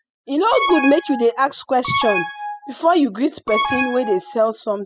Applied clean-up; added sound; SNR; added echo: classical method spectral subtraction.